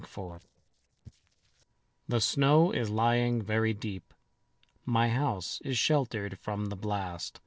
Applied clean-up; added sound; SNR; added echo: neural separator model SepFormer DNS4.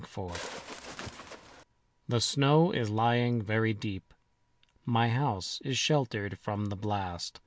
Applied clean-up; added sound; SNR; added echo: none; Bird; 12 dB; none.